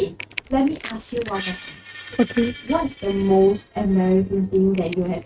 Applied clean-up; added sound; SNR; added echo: neural mask model RNNoise.